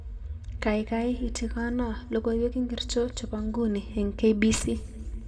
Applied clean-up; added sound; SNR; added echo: none; none; none; reverberation time 1.5 s.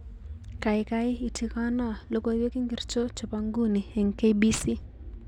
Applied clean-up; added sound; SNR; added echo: none; none; none; none.